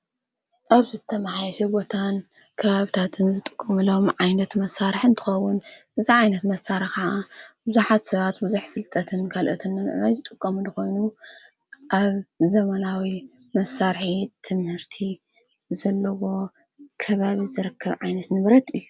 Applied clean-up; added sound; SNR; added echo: none; none; none; none.